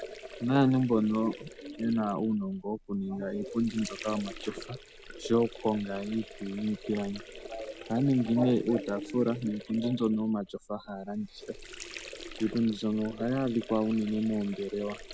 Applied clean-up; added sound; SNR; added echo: none; Sink (filling or washing) / Water; 15 dB; none.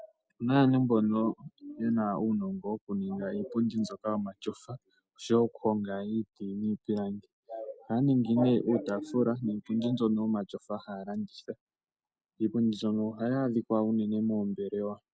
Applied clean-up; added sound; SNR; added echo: none; none; none; none.